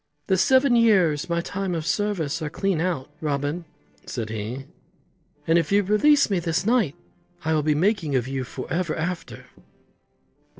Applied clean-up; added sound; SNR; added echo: neural separator model SepFormer DNS4.